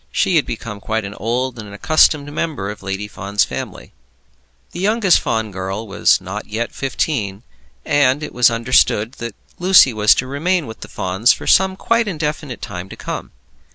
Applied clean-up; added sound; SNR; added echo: none; none; none; none.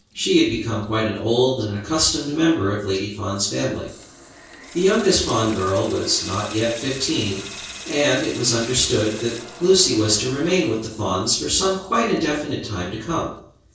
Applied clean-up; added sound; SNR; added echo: neural separator model SepFormer DNS4.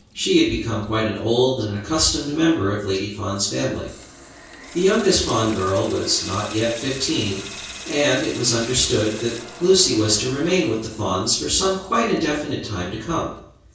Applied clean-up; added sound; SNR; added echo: none; Sink (filling or washing) / Water tap, faucet; 17 dB; reverberation time 0.6 s.